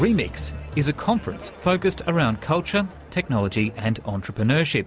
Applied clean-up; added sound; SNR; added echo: none; none; none; none.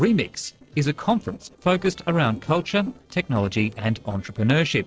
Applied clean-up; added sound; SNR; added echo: neural separator model SepFormer DNS4.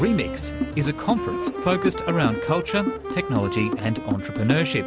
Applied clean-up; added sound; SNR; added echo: none; Wind instrument, woodwind instrument + Drum; 4 dB; none.